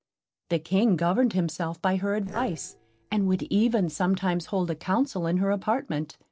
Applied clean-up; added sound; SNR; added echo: neural separator model SepFormer DNS4.